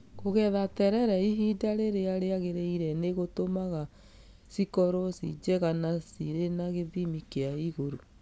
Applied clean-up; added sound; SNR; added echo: none; none; none; none.